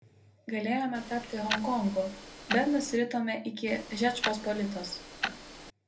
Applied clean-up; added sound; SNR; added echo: none; Tick-tock; 7 dB; reverberation time 0.3 s.